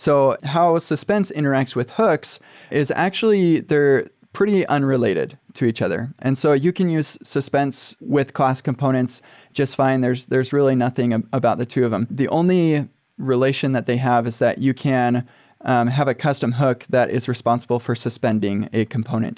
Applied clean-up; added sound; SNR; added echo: none; none; none; none.